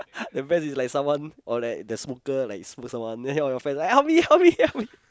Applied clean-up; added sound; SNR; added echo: none; none; none; none.